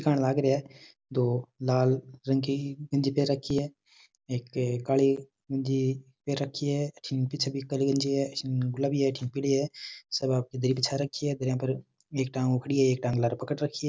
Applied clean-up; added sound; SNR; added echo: none; none; none; none.